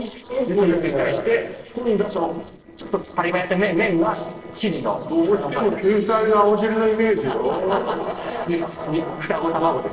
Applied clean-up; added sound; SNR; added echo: neural separator model SepFormer DNS4.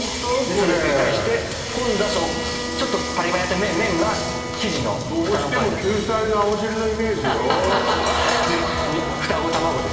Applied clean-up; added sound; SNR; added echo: none; Bowed string instrument; 11 dB; reverberation time 2.5 s.